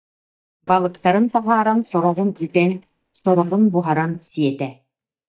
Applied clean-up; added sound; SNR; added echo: neural mask model DeepFilterNet 3.